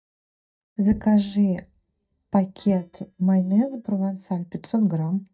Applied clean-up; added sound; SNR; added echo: neural mask model DeepFilterNet 3.